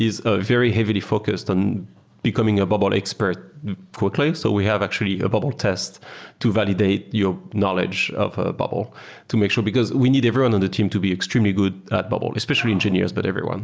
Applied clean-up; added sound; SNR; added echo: none; none; none; none.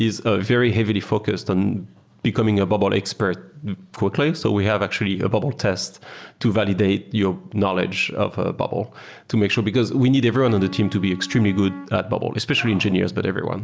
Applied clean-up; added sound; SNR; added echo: none; Wind instrument, woodwind instrument; 17 dB; none.